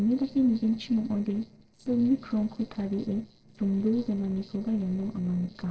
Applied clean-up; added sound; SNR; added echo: neural separator model SepFormer DNS4.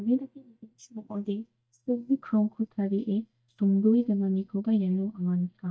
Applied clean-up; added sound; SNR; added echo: neural mask model DeepFilterNet 3.